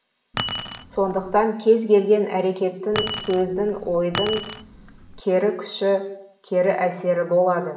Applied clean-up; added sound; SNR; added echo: none; Keys jangling; 7 dB; reverberation time 0.7 s.